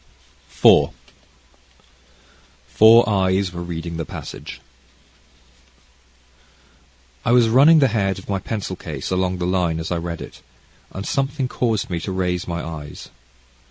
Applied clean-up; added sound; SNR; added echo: none; none; none; none.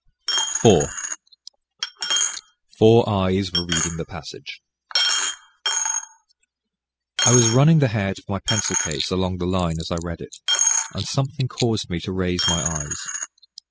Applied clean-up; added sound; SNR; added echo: classical method spectral subtraction.